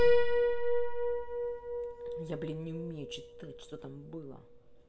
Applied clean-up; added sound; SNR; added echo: none; Piano; 1 dB; reverberation time 0.5 s.